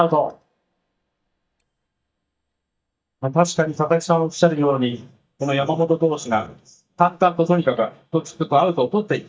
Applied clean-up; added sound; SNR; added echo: neural mask model DeepFilterNet 3.